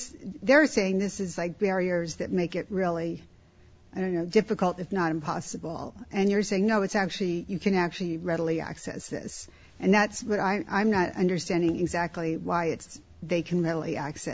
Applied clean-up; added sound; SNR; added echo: none; none; none; none.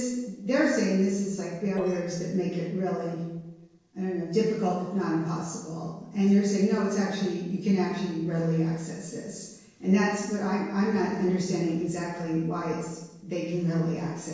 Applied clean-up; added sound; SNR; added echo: neural separator model SepFormer DNS4.